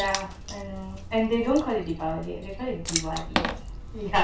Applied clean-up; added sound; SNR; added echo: none; Water / Splash, splatter; 6 dB; reverberation time 0.3 s.